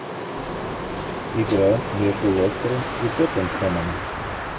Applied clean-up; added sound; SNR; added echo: none; Wind; 5 dB; none.